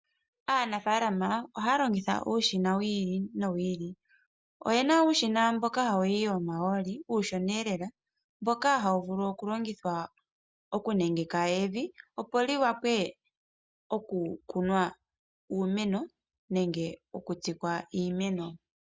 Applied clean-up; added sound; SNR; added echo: none; none; none; none.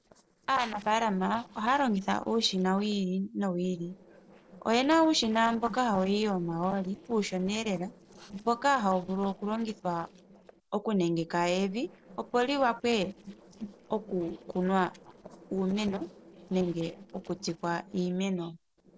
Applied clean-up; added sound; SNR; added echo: neural separator model SepFormer DNS4.